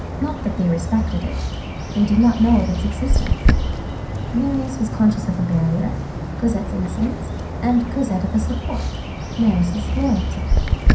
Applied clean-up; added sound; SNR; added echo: none; Bird; 0 dB; reverberation time 0.5 s.